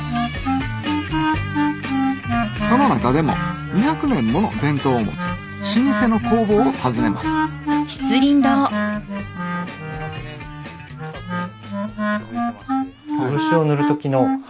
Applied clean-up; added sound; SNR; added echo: none; Wind instrument, woodwind instrument; 2 dB; none.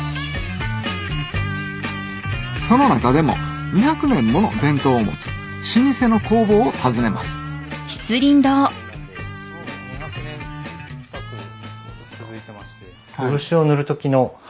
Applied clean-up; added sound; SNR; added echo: none; none; none; none.